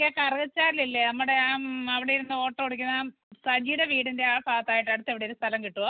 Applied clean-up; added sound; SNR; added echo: none; none; none; none.